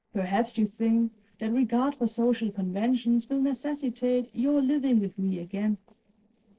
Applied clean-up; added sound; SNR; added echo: neural separator model SepFormer DNS4.